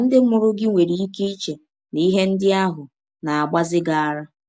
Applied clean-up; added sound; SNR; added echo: none; none; none; none.